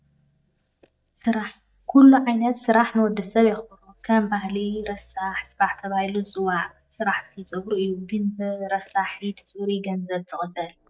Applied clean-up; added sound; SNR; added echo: neural mask model DeepFilterNet 3.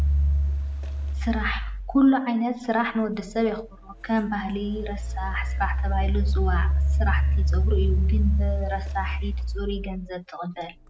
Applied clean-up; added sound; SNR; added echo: none; Engine; -3 dB; none.